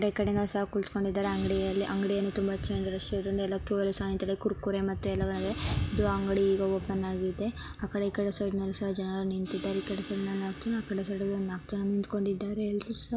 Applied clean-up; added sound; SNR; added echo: none; Crash cymbal; 17 dB; none.